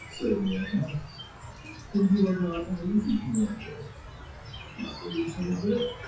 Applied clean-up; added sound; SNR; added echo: classical method WPE with log-MMSE.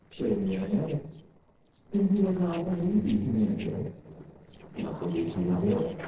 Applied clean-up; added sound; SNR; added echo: neural separator model SepFormer DNS4.